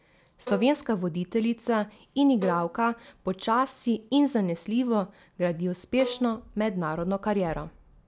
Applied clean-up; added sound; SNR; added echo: none; Bowed string instrument; 15 dB; none.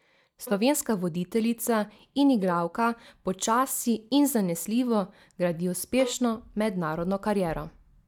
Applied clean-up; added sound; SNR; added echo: neural mask model DeepFilterNet 3.